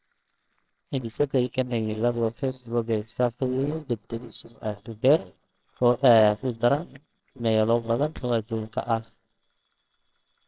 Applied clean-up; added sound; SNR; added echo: neural separator model SepFormer WHAMR!.